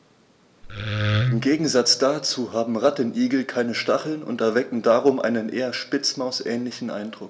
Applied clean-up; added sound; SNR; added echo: none; Wood; 1 dB; none.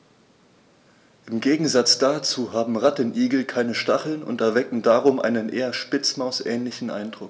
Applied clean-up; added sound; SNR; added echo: none; none; none; none.